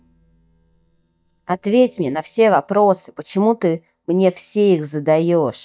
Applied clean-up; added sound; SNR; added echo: neural mask model DeepFilterNet 3.